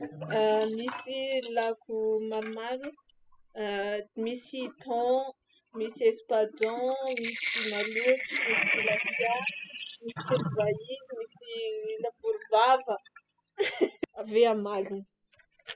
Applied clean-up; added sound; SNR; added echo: classical method spectral subtraction.